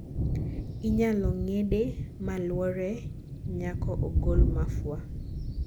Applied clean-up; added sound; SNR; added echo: none; Thunder; -2 dB; none.